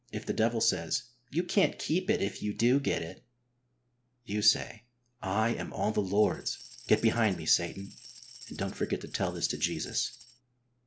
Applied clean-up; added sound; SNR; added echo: none; Tambourine; 19 dB; none.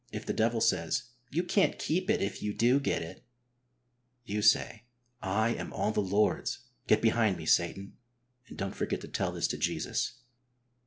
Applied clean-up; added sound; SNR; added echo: none; none; none; none.